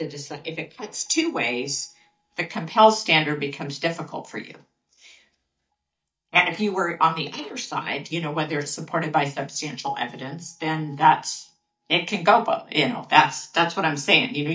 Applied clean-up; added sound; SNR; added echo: neural mask model DeepFilterNet 3.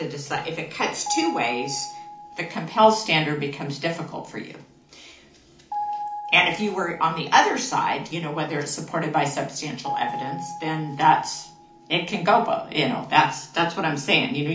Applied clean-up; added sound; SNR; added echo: none; Piano; 12 dB; reverberation time 0.4 s.